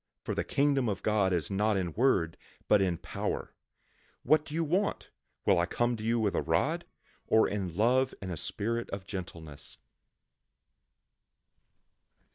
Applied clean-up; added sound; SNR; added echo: neural mask model DeepFilterNet 3.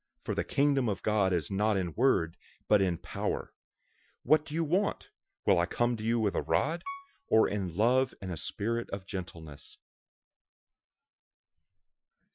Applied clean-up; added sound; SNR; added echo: classical method Wiener filter.